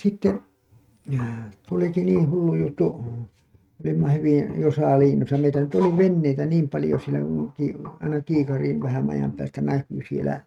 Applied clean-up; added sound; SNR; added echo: neural mask model RNNoise.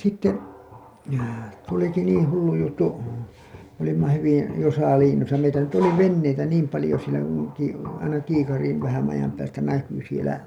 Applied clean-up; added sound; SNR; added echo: none; Walk, footsteps; 18 dB; none.